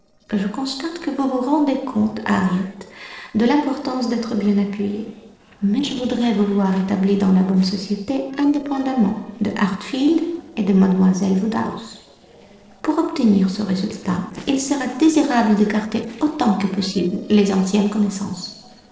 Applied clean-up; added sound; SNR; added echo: neural separator model SepFormer DNS4.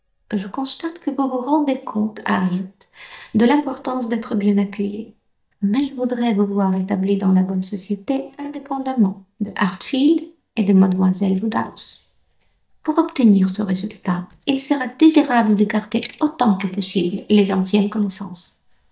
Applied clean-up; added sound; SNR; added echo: neural mask model DeepFilterNet 3.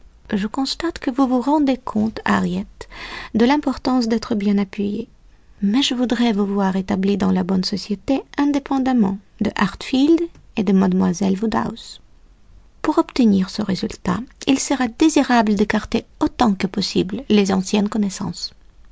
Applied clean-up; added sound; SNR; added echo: none; none; none; none.